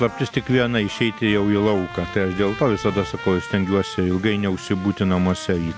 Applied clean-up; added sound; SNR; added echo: none; Trumpet; 15 dB; none.